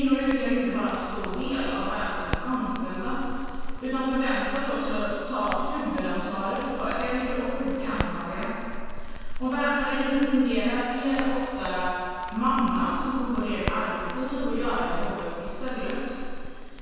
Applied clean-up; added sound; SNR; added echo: none; Crackle; 5 dB; reverberation time 2.1 s.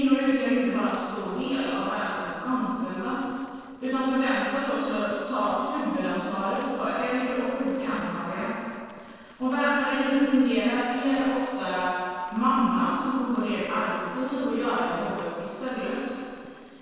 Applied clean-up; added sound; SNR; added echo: neural separator model SepFormer DNS4.